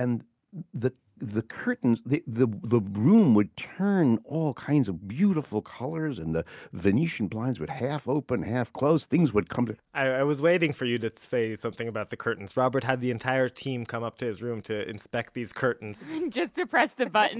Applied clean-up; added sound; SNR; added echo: none; none; none; none.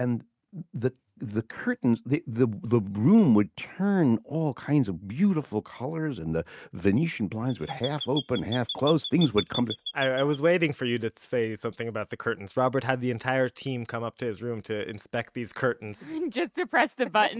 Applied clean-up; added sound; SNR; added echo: neural mask model RNNoise.